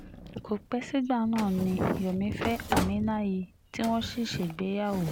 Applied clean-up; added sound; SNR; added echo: none; Drawer open or close; 9 dB; none.